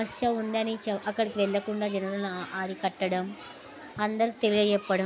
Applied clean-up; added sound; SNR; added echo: none; none; none; none.